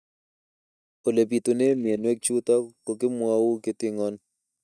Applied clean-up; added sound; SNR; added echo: neural mask model DeepFilterNet 3.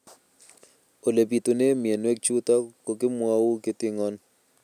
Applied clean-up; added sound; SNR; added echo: none; none; none; none.